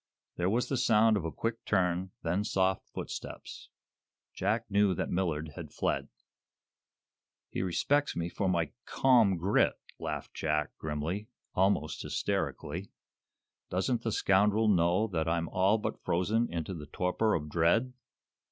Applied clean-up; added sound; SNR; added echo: none; none; none; none.